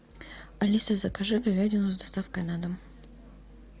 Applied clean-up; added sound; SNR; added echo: none; none; none; none.